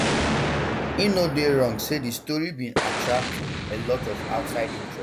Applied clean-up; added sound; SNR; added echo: none; Explosion; 1 dB; none.